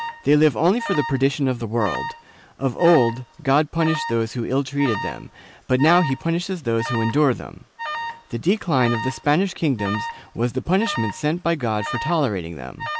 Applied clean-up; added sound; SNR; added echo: none; Alarm; 10 dB; none.